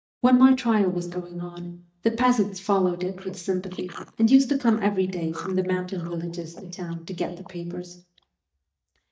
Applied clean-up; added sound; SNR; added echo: neural mask model DeepFilterNet 3.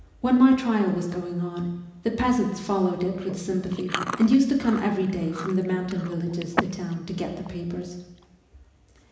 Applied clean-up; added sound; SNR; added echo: none; Chewing, mastication; 13 dB; reverberation time 1.0 s.